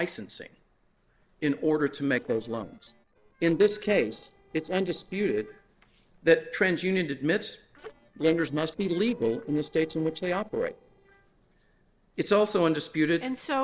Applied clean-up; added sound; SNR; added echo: neural separator model SepFormer DNS4.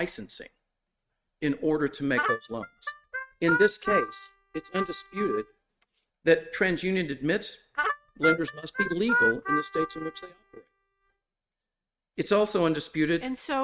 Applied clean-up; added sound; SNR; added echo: neural mask model RNNoise.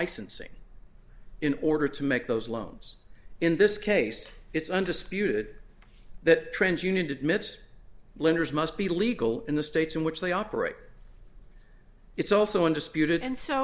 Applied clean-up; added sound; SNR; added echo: none; none; none; none.